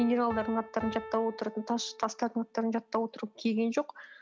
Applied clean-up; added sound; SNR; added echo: none; Piano; 15 dB; none.